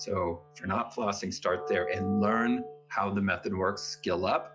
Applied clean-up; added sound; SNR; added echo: classical method log-MMSE.